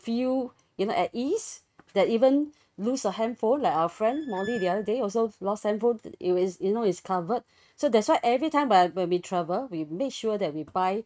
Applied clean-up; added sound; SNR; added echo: neural mask model RNNoise.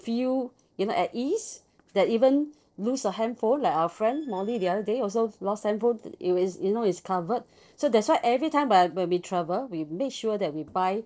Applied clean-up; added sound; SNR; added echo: neural separator model SepFormer DNS4.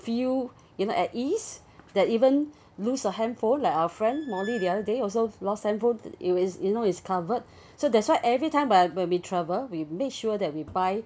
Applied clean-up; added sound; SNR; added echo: none; Squeak; 18 dB; none.